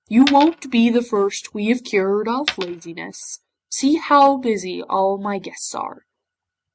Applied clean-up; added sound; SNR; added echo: neural mask model RNNoise.